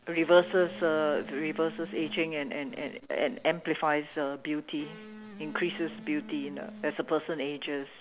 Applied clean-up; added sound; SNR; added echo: none; Electric guitar; 16 dB; none.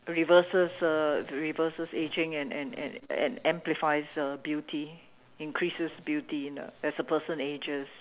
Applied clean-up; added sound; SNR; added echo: none; none; none; none.